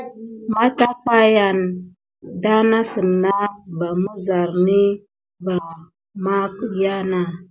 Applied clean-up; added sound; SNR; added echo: none; none; none; none.